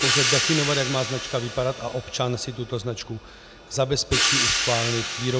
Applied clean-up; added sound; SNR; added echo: none; Hi-hat; 0 dB; none.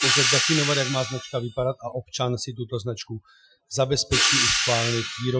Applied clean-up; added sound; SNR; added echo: classical method Wiener filter.